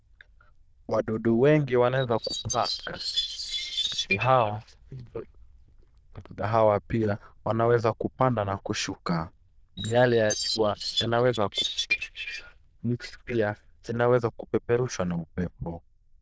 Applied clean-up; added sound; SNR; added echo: neural diffusion model UNIVERSE++.